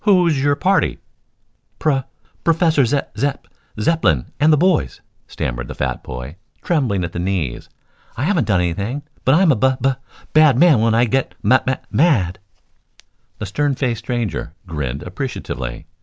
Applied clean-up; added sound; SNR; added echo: none; none; none; none.